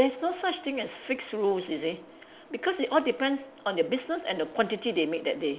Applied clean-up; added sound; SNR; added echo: none; none; none; none.